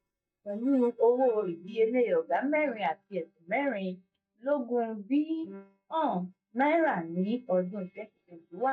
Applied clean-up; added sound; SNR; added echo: neural mask model DeepFilterNet 3.